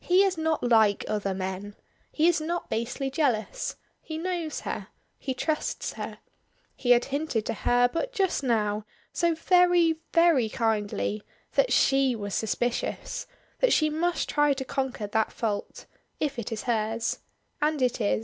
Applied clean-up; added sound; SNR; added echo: none; none; none; none.